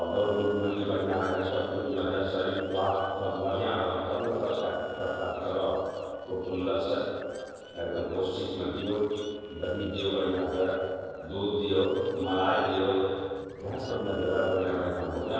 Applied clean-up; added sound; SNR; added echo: neural separator model SepFormer DNS4.